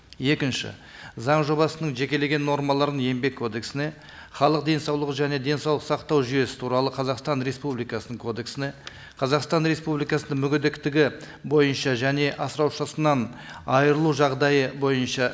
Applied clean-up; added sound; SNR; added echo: none; none; none; none.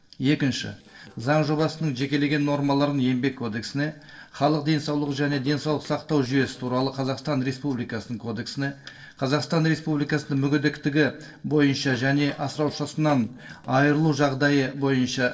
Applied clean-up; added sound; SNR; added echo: neural separator model SepFormer DNS4.